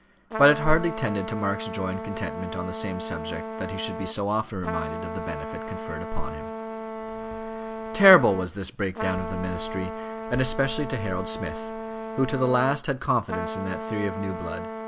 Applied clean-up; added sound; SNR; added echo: none; Trumpet; 7 dB; none.